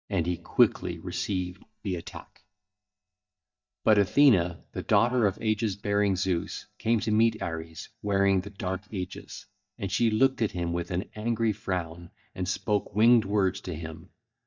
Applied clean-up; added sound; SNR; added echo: neural mask model DeepFilterNet 3.